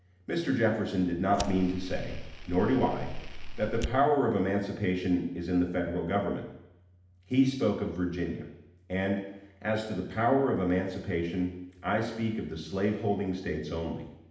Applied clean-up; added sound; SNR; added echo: none; Fire; 6 dB; reverberation time 0.8 s.